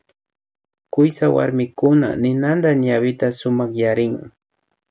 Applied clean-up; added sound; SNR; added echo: none; none; none; none.